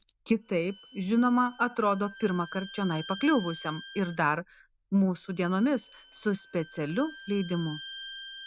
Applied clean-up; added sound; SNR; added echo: none; Bowed string instrument; 17 dB; none.